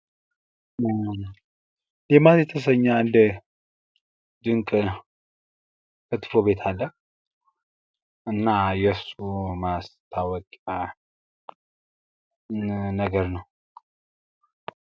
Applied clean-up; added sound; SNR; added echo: none; none; none; none.